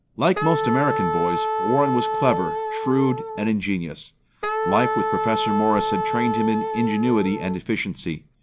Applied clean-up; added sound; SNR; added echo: none; Wind instrument, woodwind instrument; 2 dB; none.